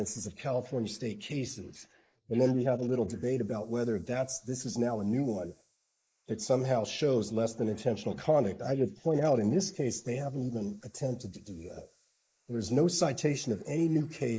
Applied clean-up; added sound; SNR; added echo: neural mask model Resemble Enhance denoiser.